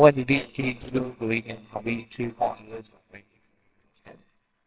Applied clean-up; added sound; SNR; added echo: neural separator model SepFormer WHAMR!.